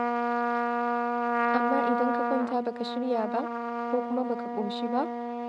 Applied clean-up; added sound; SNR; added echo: neural mask model RNNoise.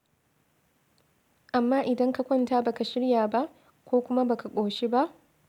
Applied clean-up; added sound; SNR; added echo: none; none; none; none.